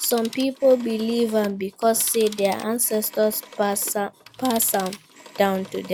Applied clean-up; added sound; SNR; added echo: none; Telephone; 18 dB; none.